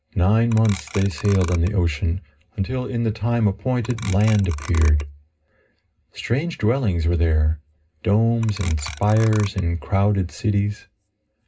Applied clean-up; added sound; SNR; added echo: none; Clock; 16 dB; reverberation time 0.2 s.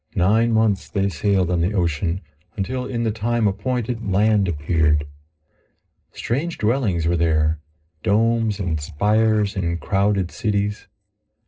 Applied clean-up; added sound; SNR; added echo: neural separator model SepFormer DNS4.